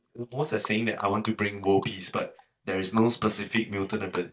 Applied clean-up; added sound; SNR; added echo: neural mask model DeepFilterNet 3.